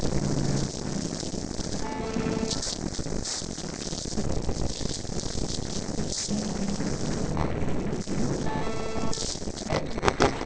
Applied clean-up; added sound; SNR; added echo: neural separator model SepFormer DNS4.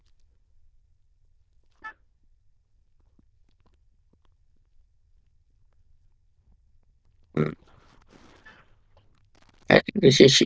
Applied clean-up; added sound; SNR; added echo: neural diffusion model UNIVERSE++.